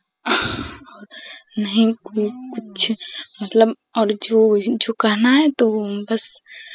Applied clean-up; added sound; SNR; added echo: classical method spectral subtraction.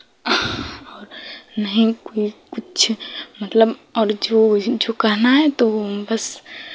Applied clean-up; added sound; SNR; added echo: none; none; none; none.